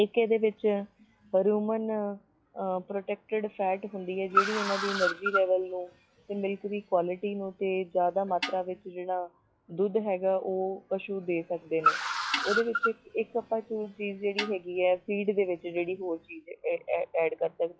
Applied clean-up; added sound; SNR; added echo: classical method log-MMSE.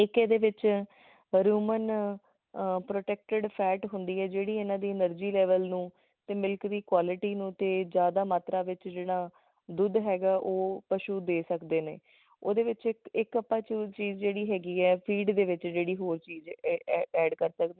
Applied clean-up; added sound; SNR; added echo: none; none; none; none.